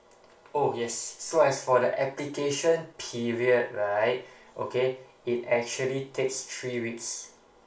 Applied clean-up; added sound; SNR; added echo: none; none; none; reverberation time 0.3 s.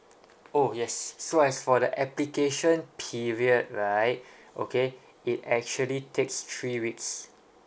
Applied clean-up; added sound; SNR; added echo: none; none; none; none.